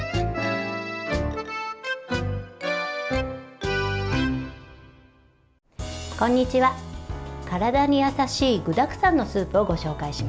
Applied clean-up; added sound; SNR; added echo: none; none; none; none.